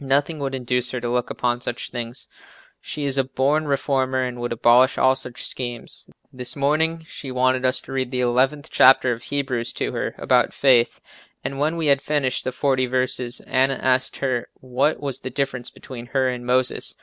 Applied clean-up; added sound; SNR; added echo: none; none; none; none.